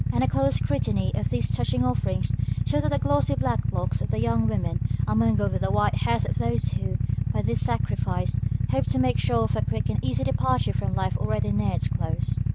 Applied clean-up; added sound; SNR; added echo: none; Idling / Motorcycle; -5 dB; none.